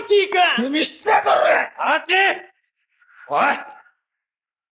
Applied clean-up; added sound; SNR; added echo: neural mask model Resemble Enhance denoiser.